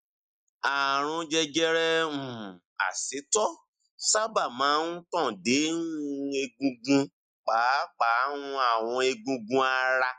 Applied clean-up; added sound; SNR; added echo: neural mask model Resemble Enhance denoiser.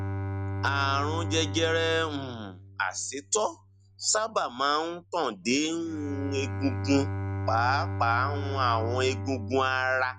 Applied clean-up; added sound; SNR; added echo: none; Bowed string instrument; 5 dB; none.